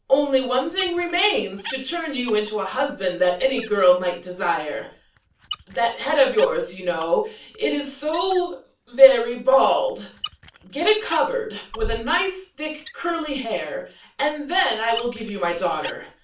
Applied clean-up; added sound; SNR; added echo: none; Squeak; 20 dB; reverberation time 0.3 s.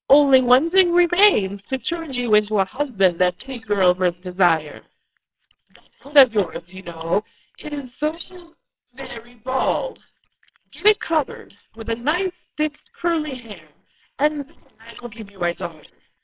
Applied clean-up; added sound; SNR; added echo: neural separator model SepFormer WHAMR!.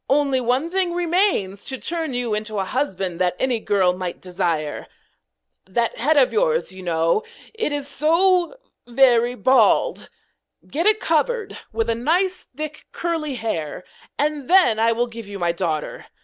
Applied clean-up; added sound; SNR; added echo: none; none; none; none.